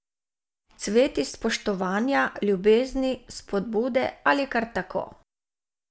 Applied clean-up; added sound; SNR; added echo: none; none; none; none.